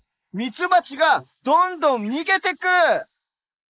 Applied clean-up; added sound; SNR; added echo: neural mask model Resemble Enhance denoiser.